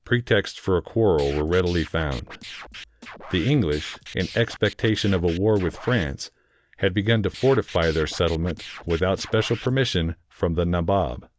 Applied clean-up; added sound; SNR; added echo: none; Scratching (performance technique); 17 dB; none.